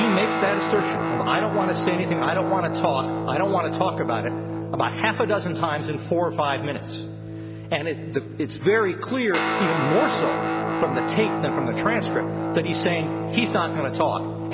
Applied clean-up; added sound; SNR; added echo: none; Guitar; 2 dB; none.